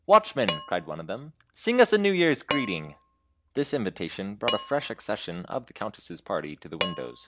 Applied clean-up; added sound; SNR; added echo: none; Dishes, pots, and pans; 10 dB; none.